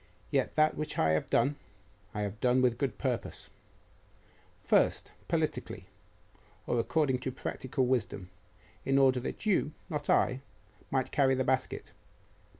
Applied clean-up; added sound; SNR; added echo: none; none; none; none.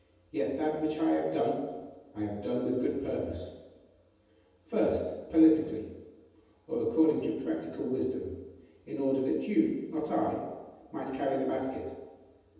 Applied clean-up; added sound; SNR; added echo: none; none; none; reverberation time 1.1 s.